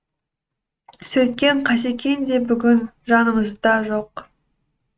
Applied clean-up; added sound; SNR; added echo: neural mask model RNNoise.